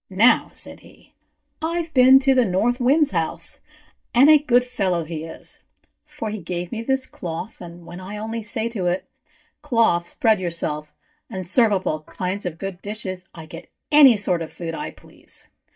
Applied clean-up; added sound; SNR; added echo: neural mask model DeepFilterNet 3.